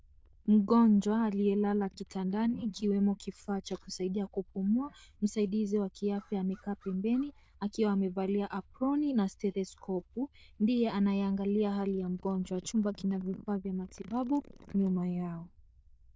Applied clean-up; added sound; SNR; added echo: neural diffusion model UNIVERSE++.